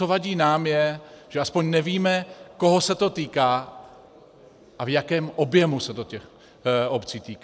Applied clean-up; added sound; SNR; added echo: none; none; none; none.